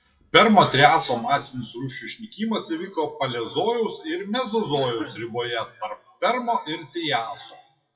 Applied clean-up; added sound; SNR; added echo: classical method WPE with log-MMSE.